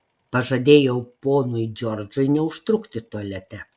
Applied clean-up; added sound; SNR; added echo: none; none; none; none.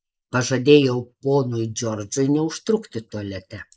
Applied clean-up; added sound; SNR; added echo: neural mask model Resemble Enhance denoiser.